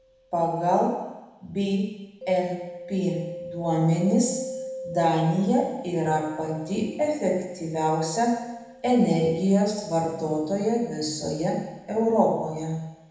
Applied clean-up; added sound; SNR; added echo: none; Mallet percussion; 16 dB; reverberation time 1.0 s.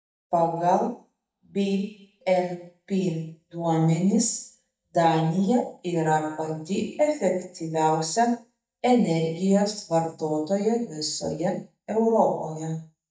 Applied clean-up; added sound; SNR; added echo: neural mask model DeepFilterNet 3.